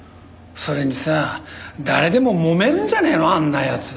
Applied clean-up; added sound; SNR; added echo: none; none; none; none.